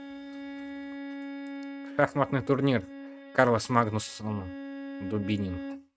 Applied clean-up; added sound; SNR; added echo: neural mask model RNNoise.